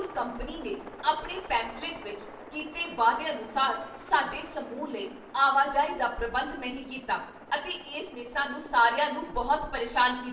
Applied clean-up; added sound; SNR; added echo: none; Aircraft; 18 dB; reverberation time 0.6 s.